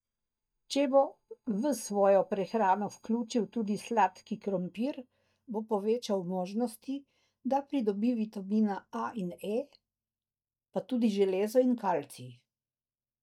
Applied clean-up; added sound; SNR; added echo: neural mask model DeepFilterNet 3.